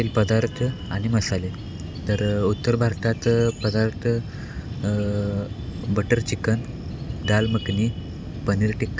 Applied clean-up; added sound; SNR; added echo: none; none; none; none.